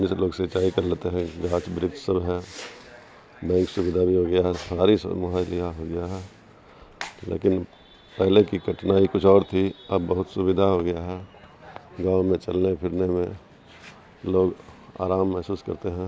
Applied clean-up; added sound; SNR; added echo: none; none; none; none.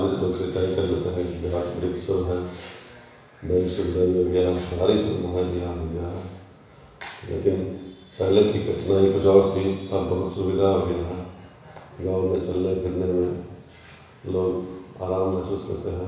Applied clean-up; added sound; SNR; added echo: none; none; none; reverberation time 1.1 s.